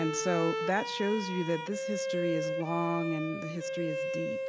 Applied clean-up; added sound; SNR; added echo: none; Bowed string instrument; 2 dB; none.